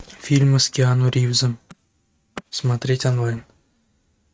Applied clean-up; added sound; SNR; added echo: neural mask model RNNoise.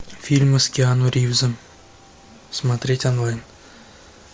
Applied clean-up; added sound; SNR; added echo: none; none; none; none.